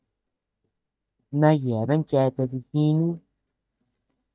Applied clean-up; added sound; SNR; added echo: neural mask model DeepFilterNet 3.